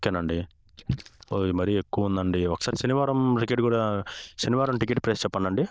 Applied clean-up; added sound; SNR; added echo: neural diffusion model UNIVERSE++.